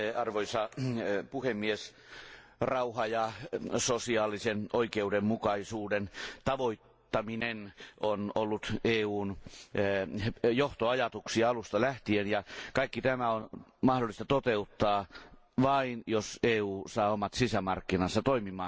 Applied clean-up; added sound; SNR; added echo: none; none; none; none.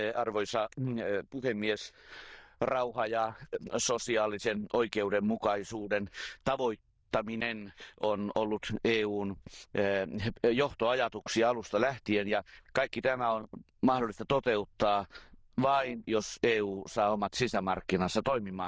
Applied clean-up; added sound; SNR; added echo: neural diffusion model UNIVERSE++.